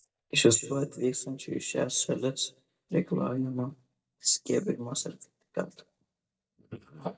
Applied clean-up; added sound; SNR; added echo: neural mask model DeepFilterNet 3.